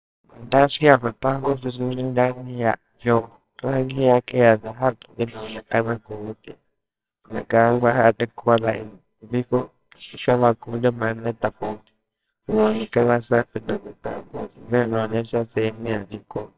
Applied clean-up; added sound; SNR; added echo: neural separator model SepFormer WHAMR!.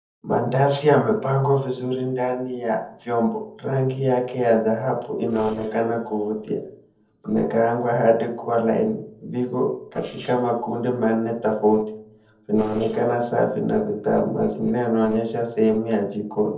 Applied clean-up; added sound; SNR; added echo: neural separator model SepFormer DNS4.